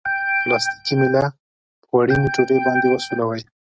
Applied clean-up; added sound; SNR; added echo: neural mask model RNNoise.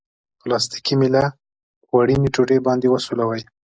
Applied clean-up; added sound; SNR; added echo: neural mask model Resemble Enhance denoiser.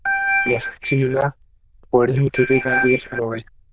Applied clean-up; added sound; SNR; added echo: neural diffusion model UNIVERSE++.